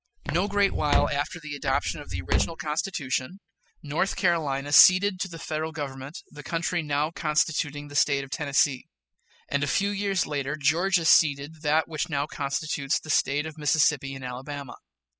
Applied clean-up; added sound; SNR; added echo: classical method spectral subtraction.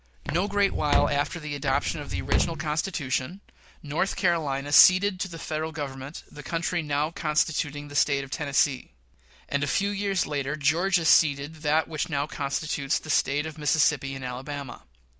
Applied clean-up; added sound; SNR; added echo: none; Walk, footsteps; 1 dB; none.